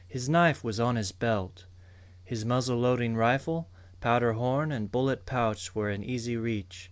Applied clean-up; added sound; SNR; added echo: none; none; none; none.